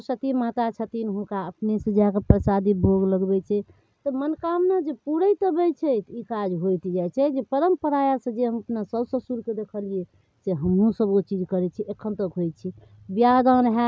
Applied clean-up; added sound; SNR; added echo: none; none; none; none.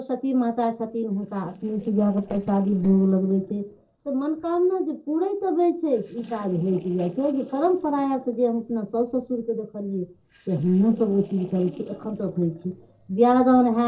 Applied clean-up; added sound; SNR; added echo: neural separator model SepFormer DNS4.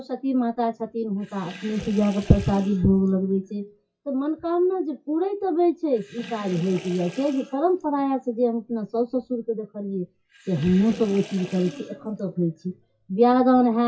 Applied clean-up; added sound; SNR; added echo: classical method WPE with log-MMSE.